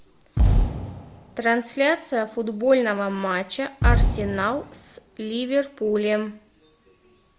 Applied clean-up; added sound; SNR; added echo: none; Fireworks; 0 dB; none.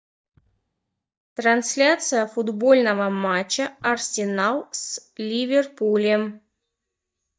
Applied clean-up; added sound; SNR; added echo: neural mask model DeepFilterNet 3.